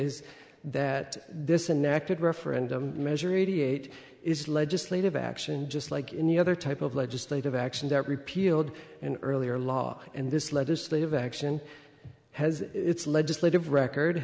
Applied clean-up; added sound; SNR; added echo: none; none; none; none.